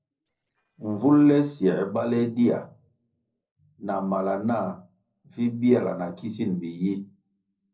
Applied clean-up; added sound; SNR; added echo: neural separator model SepFormer DNS4.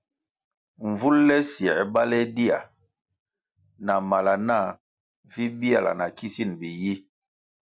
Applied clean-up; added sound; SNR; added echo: none; none; none; none.